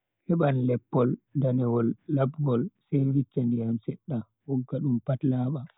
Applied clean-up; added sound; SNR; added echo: none; none; none; none.